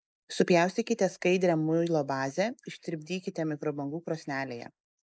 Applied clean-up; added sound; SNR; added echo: neural mask model Resemble Enhance denoiser.